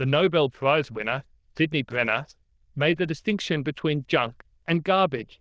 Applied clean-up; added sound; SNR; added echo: neural diffusion model UNIVERSE++.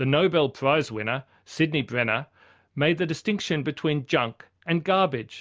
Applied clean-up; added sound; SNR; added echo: none; none; none; none.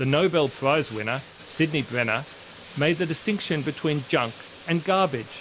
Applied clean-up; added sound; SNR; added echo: none; Bathtub (filling or washing); 16 dB; none.